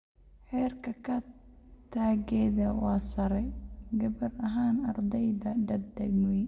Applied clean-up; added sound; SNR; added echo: none; none; none; reverberation time 1.4 s.